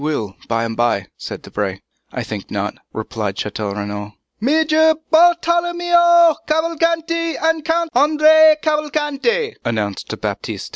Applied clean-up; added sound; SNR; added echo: none; none; none; none.